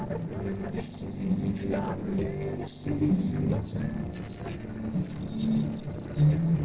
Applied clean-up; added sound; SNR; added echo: neural separator model SepFormer DNS4.